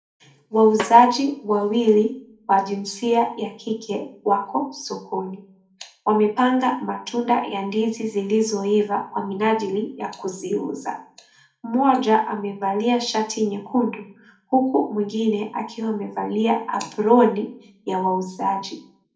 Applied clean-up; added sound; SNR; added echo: none; Snare drum; 13 dB; reverberation time 0.4 s.